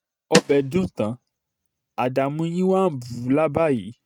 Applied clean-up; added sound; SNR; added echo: neural mask model RNNoise.